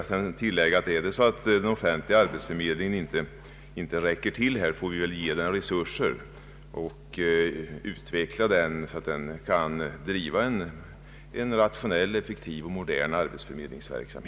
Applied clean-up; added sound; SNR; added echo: none; none; none; none.